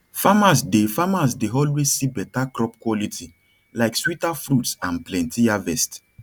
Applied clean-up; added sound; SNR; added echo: none; none; none; none.